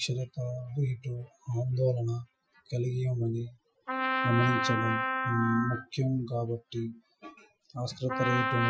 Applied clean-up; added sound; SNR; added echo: classical method Wiener filter.